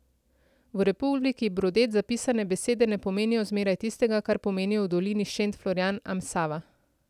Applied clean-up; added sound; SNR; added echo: none; none; none; none.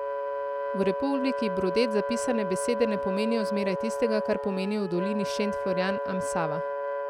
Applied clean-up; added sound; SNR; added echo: none; Wind instrument, woodwind instrument; 2 dB; none.